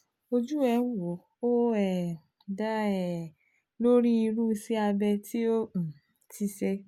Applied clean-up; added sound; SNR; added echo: none; none; none; none.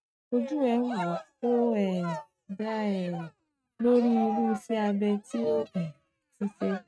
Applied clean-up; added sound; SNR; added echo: neural mask model RNNoise.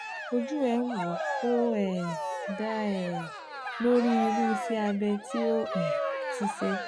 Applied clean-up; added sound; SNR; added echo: none; Cheering; 4 dB; none.